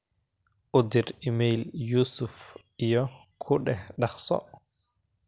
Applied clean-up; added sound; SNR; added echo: none; none; none; none.